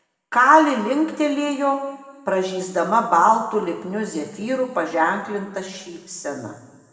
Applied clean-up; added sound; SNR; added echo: none; none; none; reverberation time 1.5 s.